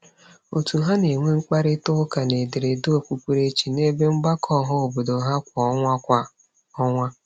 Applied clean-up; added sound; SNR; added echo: none; none; none; none.